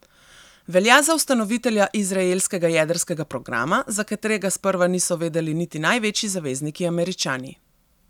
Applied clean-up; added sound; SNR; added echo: none; none; none; none.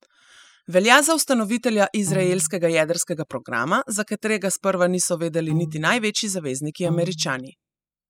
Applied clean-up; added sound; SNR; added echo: classical method spectral subtraction.